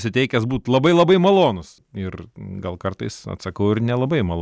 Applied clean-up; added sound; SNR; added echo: none; none; none; none.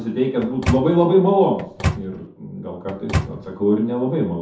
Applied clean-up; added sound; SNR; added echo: none; Microwave oven; 6 dB; reverberation time 0.5 s.